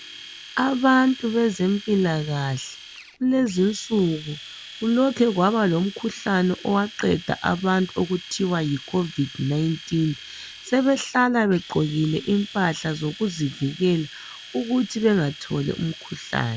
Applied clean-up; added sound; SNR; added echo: none; Domestic sounds, home sounds; 18 dB; none.